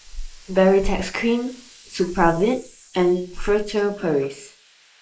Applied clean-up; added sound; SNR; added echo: neural mask model Resemble Enhance denoiser.